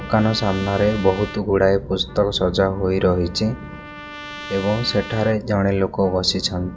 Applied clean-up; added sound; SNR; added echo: none; Trumpet; 16 dB; none.